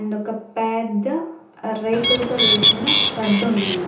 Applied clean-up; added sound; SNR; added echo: none; Bird; -4 dB; reverberation time 0.6 s.